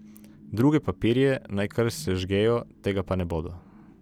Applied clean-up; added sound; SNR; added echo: none; none; none; none.